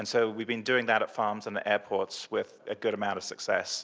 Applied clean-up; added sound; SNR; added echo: none; none; none; none.